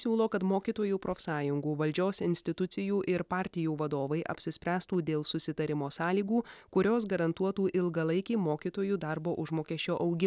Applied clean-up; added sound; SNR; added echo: none; none; none; none.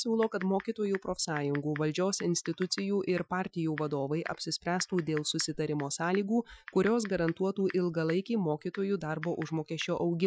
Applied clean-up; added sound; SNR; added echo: classical method Wiener filter.